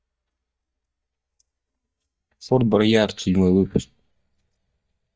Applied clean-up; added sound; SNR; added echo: neural mask model DeepFilterNet 3.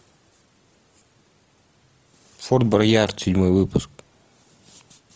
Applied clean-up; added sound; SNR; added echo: none; none; none; none.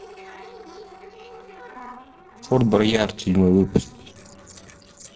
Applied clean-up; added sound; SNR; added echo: neural separator model SepFormer DNS4.